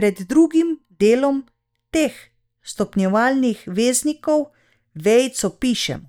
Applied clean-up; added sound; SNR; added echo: neural mask model DeepFilterNet 3.